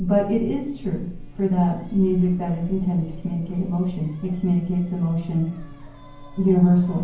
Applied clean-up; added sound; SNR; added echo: none; Buzz; 15 dB; reverberation time 0.9 s.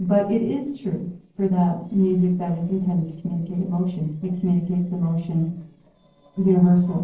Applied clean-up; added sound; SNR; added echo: neural separator model SepFormer DNS4.